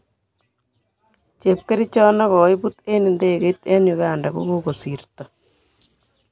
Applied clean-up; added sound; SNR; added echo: none; none; none; none.